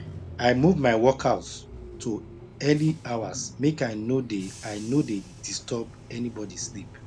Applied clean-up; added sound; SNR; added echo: none; Bus / Engine; 16 dB; none.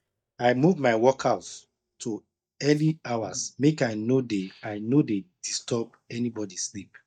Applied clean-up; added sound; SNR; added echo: neural mask model DeepFilterNet 3.